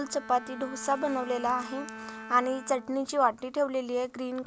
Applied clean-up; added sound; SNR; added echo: none; Bowed string instrument; 15 dB; none.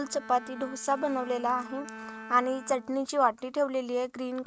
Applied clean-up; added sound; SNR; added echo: neural mask model RNNoise.